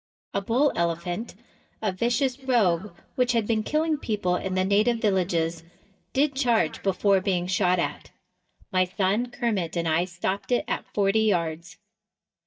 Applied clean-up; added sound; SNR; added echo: neural mask model DeepFilterNet 3.